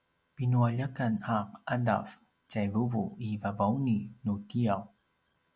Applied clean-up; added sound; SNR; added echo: none; none; none; none.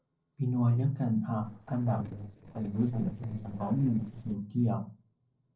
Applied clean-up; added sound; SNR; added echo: neural separator model SepFormer DNS4.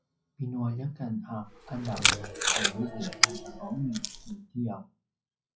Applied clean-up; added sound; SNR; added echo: classical method WPE with log-MMSE.